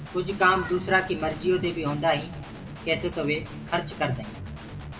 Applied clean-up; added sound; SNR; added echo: none; Guitar; 11 dB; reverberation time 1.0 s.